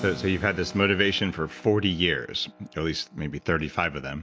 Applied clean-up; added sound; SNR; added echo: none; Keyboard (musical); 19 dB; none.